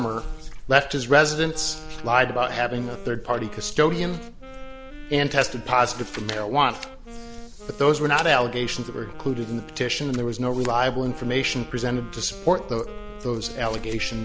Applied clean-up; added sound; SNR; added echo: none; Wind instrument, woodwind instrument; 18 dB; none.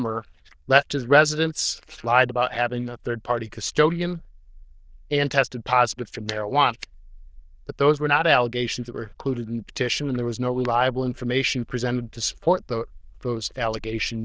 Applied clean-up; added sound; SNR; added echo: neural diffusion model UNIVERSE++.